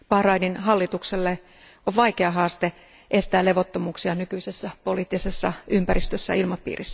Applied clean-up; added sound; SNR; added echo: none; none; none; none.